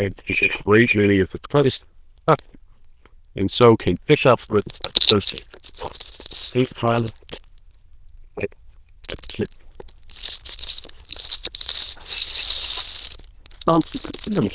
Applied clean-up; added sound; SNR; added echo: neural diffusion model UNIVERSE++.